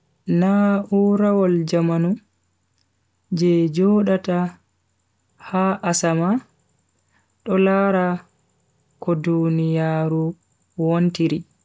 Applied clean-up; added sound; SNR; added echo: none; none; none; none.